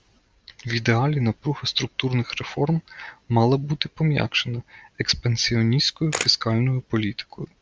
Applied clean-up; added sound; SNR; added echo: none; Camera; 11 dB; none.